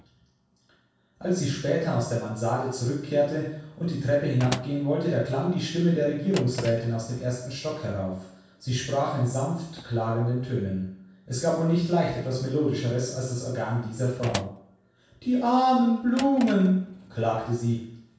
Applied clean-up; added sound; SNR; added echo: none; Drawer open or close; 18 dB; reverberation time 0.7 s.